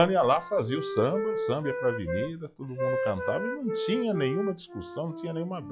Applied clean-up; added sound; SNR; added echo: classical method log-MMSE.